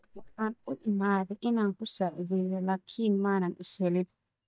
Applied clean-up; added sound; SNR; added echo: neural mask model DeepFilterNet 3.